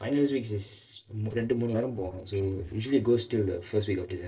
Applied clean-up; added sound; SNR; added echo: neural separator model SepFormer DNS4.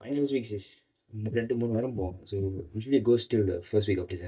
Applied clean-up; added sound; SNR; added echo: neural mask model DeepFilterNet 3.